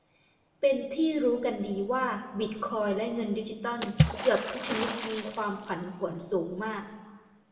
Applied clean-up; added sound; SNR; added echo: none; Water / Splash, splatter; 6 dB; reverberation time 1.2 s.